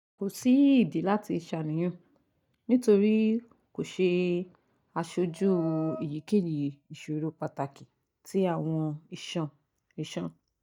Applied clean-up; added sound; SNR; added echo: neural mask model DeepFilterNet 3.